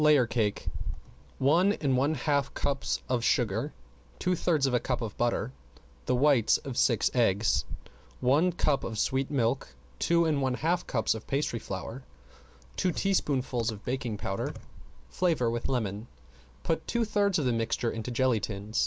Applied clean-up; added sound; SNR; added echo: none; none; none; none.